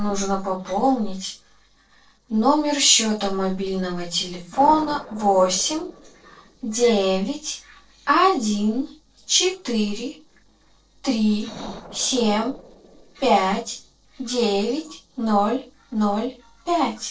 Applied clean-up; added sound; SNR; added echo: neural separator model SepFormer DNS4.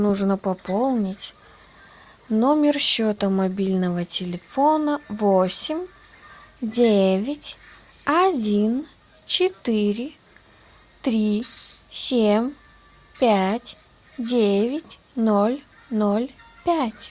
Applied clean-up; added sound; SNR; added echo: none; none; none; none.